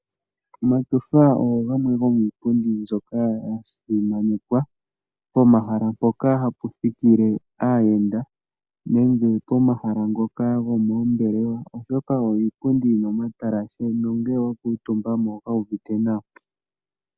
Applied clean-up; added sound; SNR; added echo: none; none; none; none.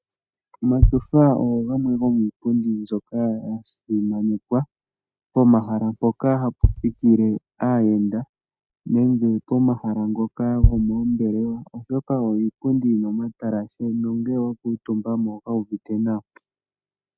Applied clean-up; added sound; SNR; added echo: neural mask model RNNoise.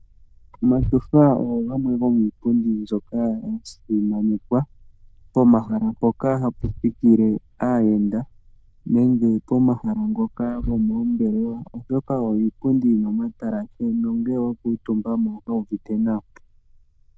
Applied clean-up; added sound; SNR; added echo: neural diffusion model UNIVERSE++.